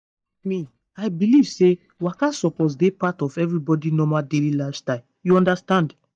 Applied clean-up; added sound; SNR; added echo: neural mask model DeepFilterNet 3.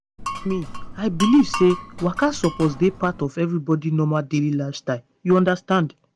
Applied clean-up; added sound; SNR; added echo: none; Glass; 10 dB; none.